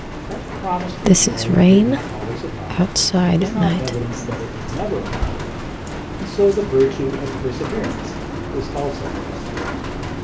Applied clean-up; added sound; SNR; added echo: none; Rain; -4 dB; reverberation time 2.5 s.